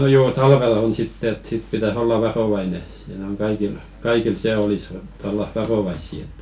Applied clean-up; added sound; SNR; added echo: none; none; none; none.